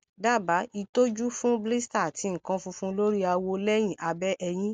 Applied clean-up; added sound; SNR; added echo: none; none; none; none.